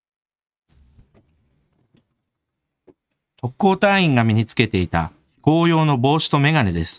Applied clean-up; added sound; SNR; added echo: neural mask model RNNoise.